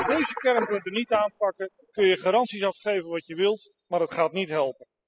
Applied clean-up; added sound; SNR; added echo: classical method spectral subtraction.